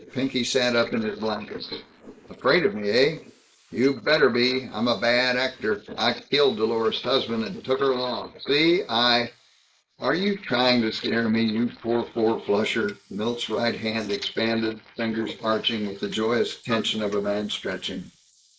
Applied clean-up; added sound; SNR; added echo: neural mask model Resemble Enhance denoiser.